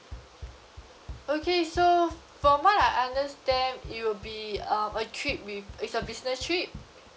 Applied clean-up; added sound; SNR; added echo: none; Run; 17 dB; none.